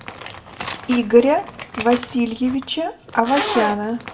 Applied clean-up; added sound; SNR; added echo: none; Zipper (clothing); 10 dB; reverberation time 0.4 s.